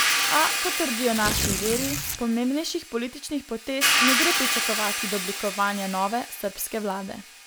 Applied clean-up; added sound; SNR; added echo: none; Hi-hat + Tearing; -1 dB; none.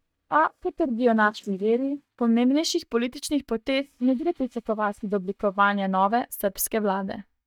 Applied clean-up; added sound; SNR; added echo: neural mask model DeepFilterNet 3.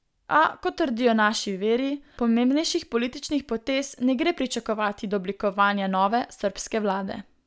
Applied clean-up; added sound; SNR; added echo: none; none; none; none.